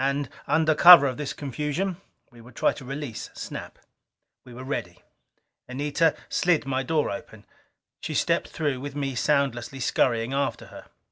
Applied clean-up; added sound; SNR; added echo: none; none; none; none.